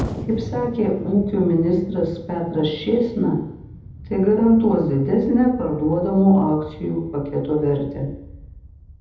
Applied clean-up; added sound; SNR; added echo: none; Explosion; 15 dB; reverberation time 1.0 s.